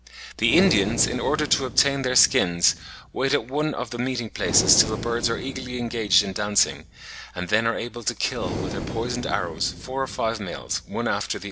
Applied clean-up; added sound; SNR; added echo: none; Breathing; 10 dB; none.